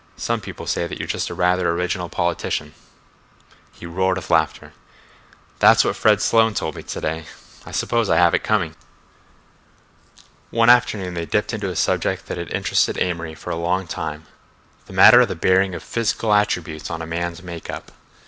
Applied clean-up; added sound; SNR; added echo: none; none; none; none.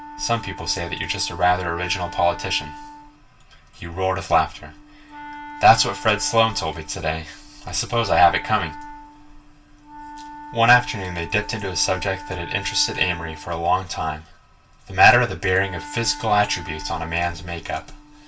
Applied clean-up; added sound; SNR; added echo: none; Wind instrument, woodwind instrument; 16 dB; reverberation time 0.2 s.